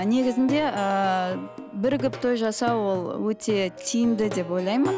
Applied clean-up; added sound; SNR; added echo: none; Plucked string instrument; 13 dB; none.